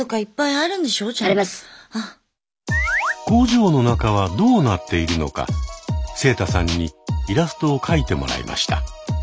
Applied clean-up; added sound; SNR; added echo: none; none; none; none.